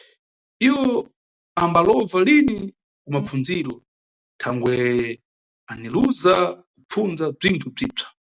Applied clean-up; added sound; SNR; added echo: none; none; none; none.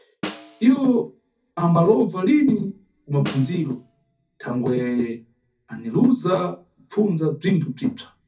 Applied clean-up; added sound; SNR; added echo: none; Snare drum; 17 dB; reverberation time 0.3 s.